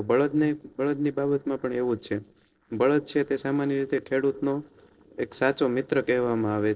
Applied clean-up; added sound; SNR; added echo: neural separator model SepFormer DNS4.